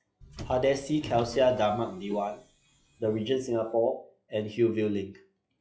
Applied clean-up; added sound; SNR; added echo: classical method log-MMSE.